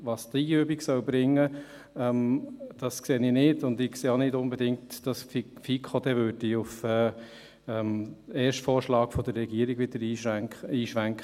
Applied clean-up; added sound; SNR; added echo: none; none; none; none.